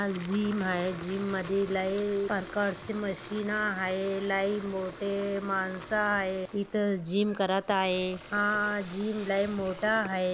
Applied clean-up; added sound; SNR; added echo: none; Fill (with liquid) / Water tap, faucet; 15 dB; none.